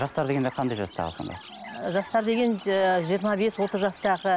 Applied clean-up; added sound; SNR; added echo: none; Chirp, tweet; 18 dB; none.